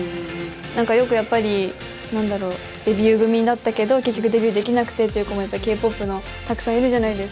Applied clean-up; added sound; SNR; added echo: none; none; none; none.